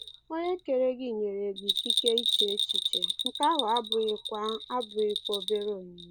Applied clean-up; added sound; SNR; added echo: none; Bell; 2 dB; none.